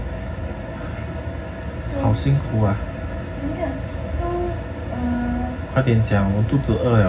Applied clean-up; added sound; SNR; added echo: none; none; none; reverberation time 0.4 s.